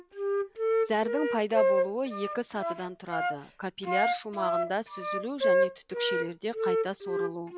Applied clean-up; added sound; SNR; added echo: none; Wind instrument, woodwind instrument; -3 dB; none.